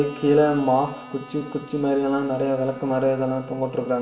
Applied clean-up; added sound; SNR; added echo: none; Bowed string instrument; 19 dB; reverberation time 0.9 s.